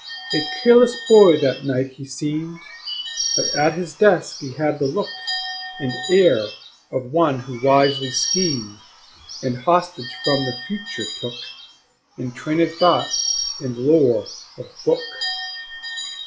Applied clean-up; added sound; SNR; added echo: classical method log-MMSE.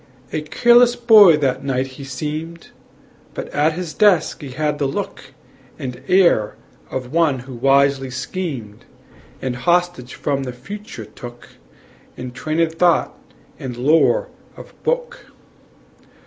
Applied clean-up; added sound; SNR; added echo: none; none; none; none.